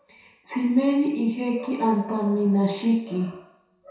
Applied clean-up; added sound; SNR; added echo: none; none; none; reverberation time 0.7 s.